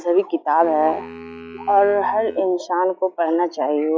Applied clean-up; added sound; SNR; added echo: classical method log-MMSE.